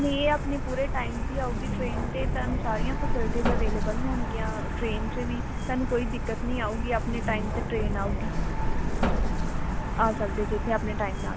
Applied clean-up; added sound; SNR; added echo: none; Truck; -4 dB; none.